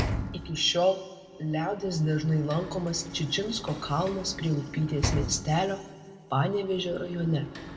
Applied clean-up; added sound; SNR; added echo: none; Sliding door / Slam; 8 dB; reverberation time 1.5 s.